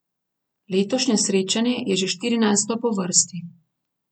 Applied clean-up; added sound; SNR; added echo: none; none; none; none.